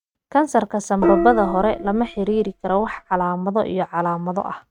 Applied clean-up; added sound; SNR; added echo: neural mask model RNNoise.